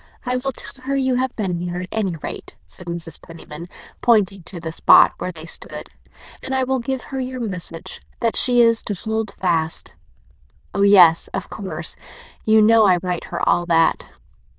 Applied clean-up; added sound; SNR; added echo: neural diffusion model UNIVERSE++.